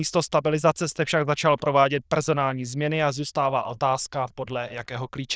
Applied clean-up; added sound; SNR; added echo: neural diffusion model UNIVERSE++.